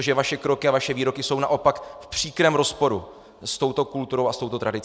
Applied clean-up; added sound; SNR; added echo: none; none; none; none.